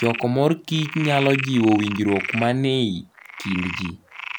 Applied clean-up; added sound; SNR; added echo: none; Frog; 10 dB; none.